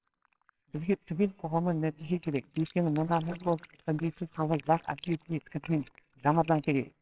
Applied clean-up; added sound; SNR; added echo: neural separator model SepFormer WHAMR!.